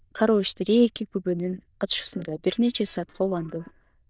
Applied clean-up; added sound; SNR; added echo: neural diffusion model UNIVERSE++.